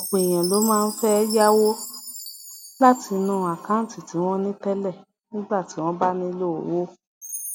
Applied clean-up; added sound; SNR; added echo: none; Chime; 13 dB; none.